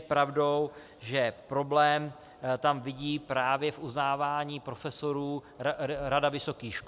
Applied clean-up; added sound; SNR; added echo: none; none; none; none.